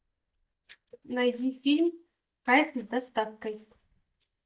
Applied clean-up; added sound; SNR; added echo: neural mask model DeepFilterNet 3.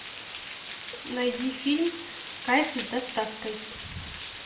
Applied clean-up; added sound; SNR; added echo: none; Water; 9 dB; reverberation time 0.7 s.